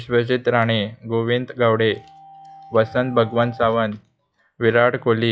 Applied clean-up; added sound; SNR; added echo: classical method log-MMSE.